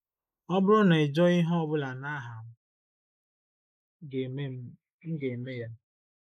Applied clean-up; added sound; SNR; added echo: neural mask model Resemble Enhance denoiser.